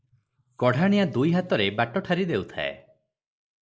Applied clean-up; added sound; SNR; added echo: neural mask model Resemble Enhance denoiser.